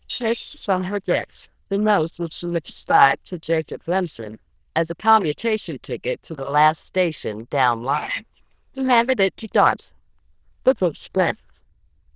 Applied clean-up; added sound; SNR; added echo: neural diffusion model UNIVERSE++.